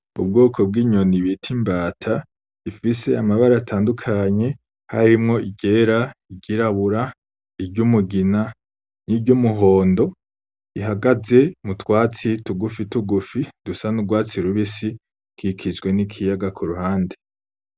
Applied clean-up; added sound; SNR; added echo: none; none; none; none.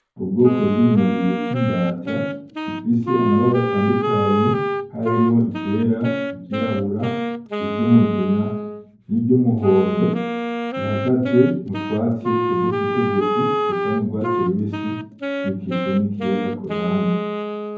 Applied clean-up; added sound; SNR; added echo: none; Wind instrument, woodwind instrument; 4 dB; reverberation time 0.9 s.